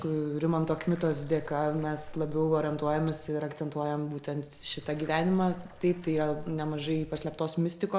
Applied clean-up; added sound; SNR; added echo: none; Water; 16 dB; none.